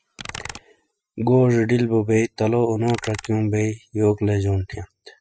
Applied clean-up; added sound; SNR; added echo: classical method spectral subtraction.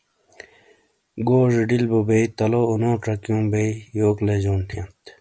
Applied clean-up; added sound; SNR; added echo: none; none; none; none.